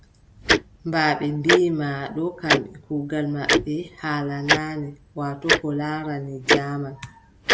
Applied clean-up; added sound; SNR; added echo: none; Tick-tock; -1 dB; none.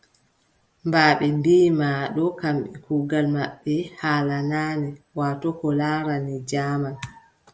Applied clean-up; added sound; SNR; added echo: none; none; none; none.